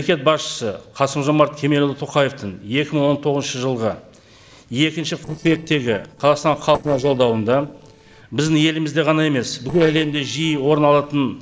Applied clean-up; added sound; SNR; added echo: neural separator model SepFormer DNS4.